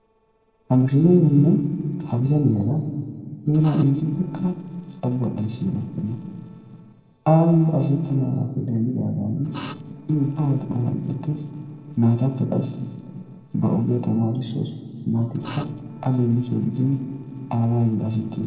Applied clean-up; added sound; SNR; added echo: neural separator model SepFormer DNS4.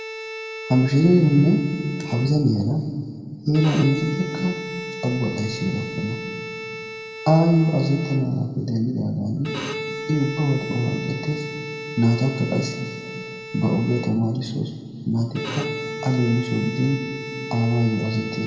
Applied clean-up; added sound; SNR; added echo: none; Bowed string instrument; 11 dB; reverberation time 2.1 s.